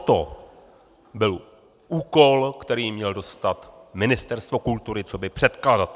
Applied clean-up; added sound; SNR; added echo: none; none; none; none.